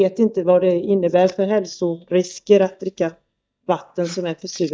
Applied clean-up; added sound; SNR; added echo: neural mask model DeepFilterNet 3.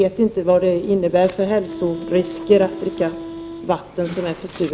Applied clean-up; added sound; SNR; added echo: none; Wind instrument, woodwind instrument; 13 dB; none.